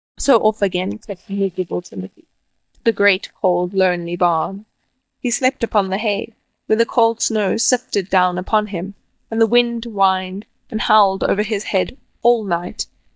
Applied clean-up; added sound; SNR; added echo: neural mask model DeepFilterNet 3.